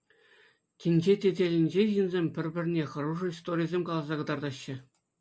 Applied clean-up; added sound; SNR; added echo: none; none; none; none.